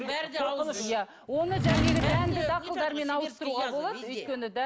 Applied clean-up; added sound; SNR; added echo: none; Drawer open or close; -2 dB; none.